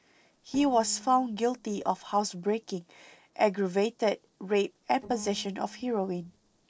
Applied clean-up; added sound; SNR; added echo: neural separator model SepFormer DNS4.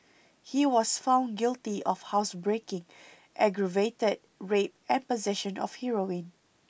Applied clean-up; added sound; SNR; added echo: none; none; none; none.